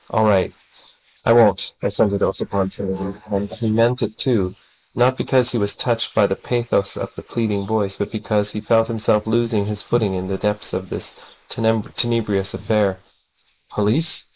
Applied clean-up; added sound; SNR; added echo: neural mask model Resemble Enhance denoiser.